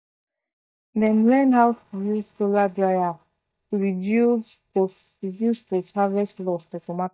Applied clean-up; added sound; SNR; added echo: neural mask model DeepFilterNet 3.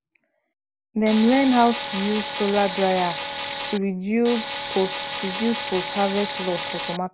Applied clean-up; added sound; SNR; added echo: none; Tools; 6 dB; none.